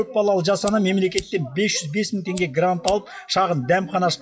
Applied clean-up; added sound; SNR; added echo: classical method WPE with log-MMSE.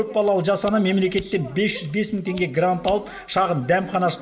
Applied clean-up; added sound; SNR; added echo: none; Fire; 18 dB; reverberation time 1.0 s.